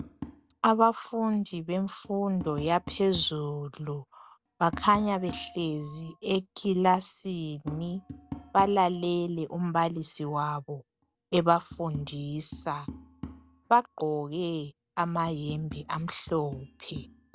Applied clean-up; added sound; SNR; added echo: none; Tap; 17 dB; none.